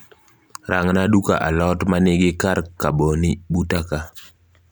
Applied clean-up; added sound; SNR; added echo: none; none; none; none.